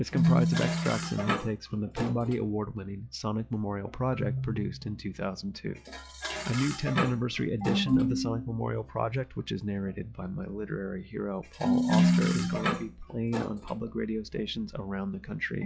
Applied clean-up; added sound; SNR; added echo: classical method log-MMSE.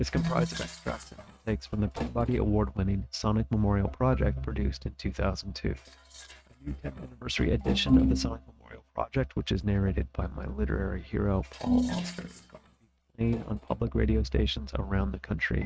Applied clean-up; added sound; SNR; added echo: neural mask model RNNoise.